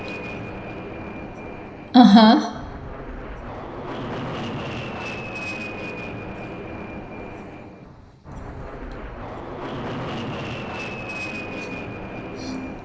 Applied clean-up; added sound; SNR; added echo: none; Fixed-wing aircraft, airplane; 8 dB; reverberation time 0.9 s.